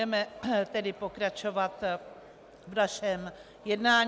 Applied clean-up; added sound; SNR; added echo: none; none; none; none.